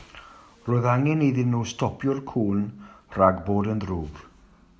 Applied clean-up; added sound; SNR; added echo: none; none; none; none.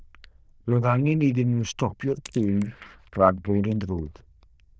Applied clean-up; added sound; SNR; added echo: neural diffusion model UNIVERSE++.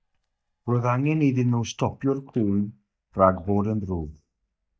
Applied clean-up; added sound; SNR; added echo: neural mask model DeepFilterNet 3.